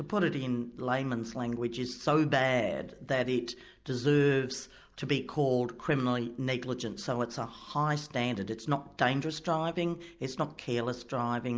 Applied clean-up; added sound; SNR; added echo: none; none; none; none.